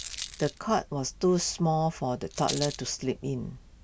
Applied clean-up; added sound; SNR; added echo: none; Rattle; 13 dB; none.